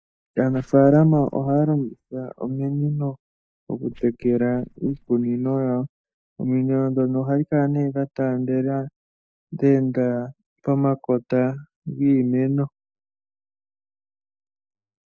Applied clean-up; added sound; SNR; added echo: neural mask model DeepFilterNet 3.